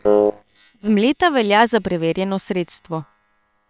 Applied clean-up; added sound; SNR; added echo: neural separator model SepFormer WHAM!.